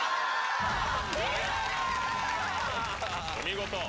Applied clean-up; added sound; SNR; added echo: none; none; none; none.